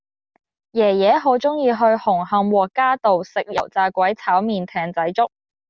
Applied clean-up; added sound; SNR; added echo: none; none; none; none.